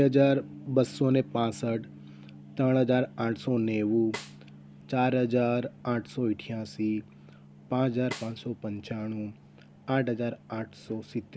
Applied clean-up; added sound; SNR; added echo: none; Snare drum + Gong; 19 dB; none.